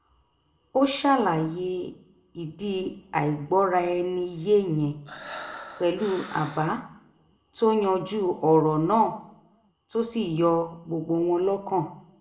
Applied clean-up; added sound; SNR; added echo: none; Breathing; 14 dB; reverberation time 0.6 s.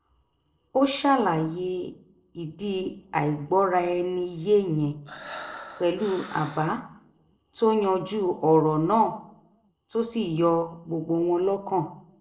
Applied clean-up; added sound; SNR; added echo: neural separator model SepFormer DNS4.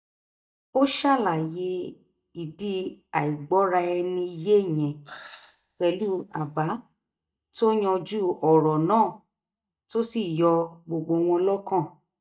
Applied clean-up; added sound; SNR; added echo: neural mask model DeepFilterNet 3.